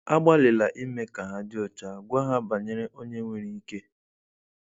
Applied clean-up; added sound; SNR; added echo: none; none; none; none.